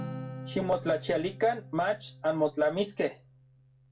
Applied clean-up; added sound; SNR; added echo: none; Acoustic guitar; 13 dB; reverberation time 0.2 s.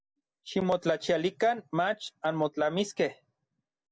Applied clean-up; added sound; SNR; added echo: none; none; none; none.